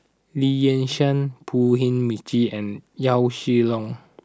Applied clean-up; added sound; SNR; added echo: none; none; none; none.